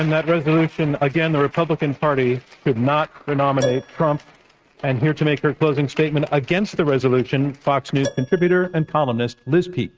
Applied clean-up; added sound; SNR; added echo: neural mask model RNNoise.